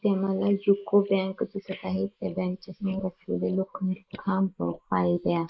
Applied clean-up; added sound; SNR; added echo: neural mask model Resemble Enhance denoiser.